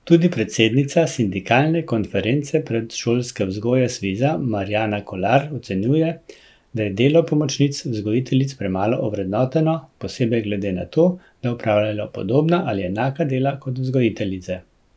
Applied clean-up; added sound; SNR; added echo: none; none; none; none.